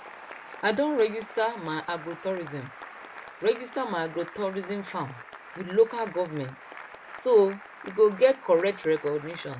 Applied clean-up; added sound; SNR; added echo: none; Applause / Cheering; 16 dB; none.